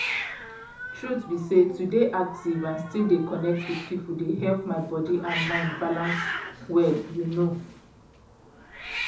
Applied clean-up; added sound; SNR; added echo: none; Hiss; 9 dB; reverberation time 0.6 s.